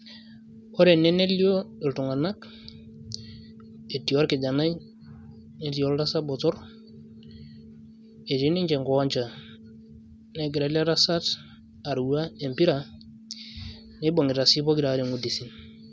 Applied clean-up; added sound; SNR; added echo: none; none; none; none.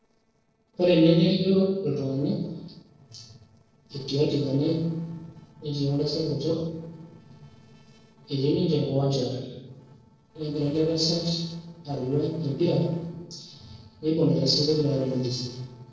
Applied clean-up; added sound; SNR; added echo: neural separator model SepFormer DNS4.